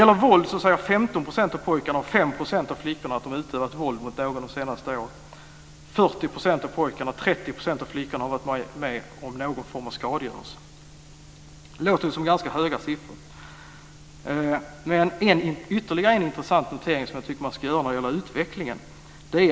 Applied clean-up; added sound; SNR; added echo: none; none; none; none.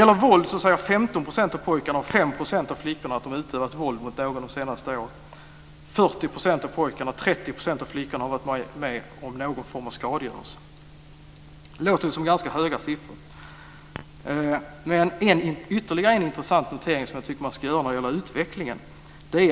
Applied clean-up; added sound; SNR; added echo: none; Chink, clink; 16 dB; none.